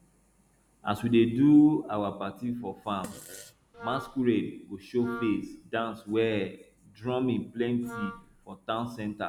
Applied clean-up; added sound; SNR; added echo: none; Fart + Wind instrument, woodwind instrument; 15 dB; none.